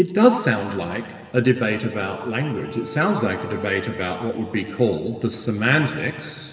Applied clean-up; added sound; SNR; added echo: none; Wind instrument, woodwind instrument; 17 dB; reverberation time 2.1 s.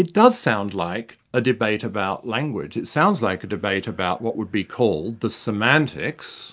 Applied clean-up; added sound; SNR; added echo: none; none; none; none.